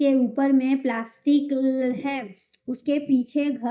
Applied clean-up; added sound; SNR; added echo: neural mask model DeepFilterNet 3.